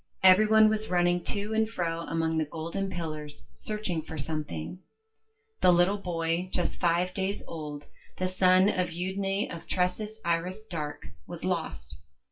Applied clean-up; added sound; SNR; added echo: classical method WPE with log-MMSE.